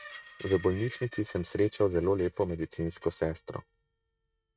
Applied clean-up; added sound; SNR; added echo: neural mask model RNNoise.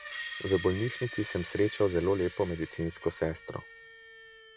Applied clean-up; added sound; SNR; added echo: none; Screech; 11 dB; none.